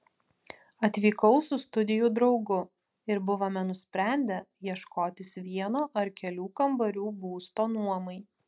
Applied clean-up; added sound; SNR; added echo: none; none; none; none.